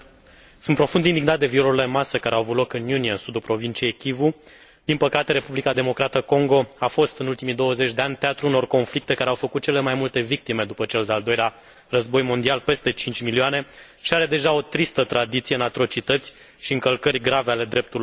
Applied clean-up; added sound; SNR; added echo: none; none; none; none.